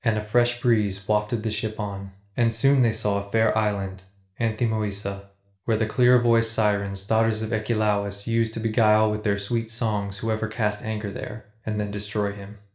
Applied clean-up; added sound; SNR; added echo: none; none; none; reverberation time 0.4 s.